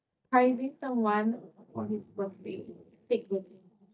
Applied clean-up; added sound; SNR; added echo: neural mask model DeepFilterNet 3.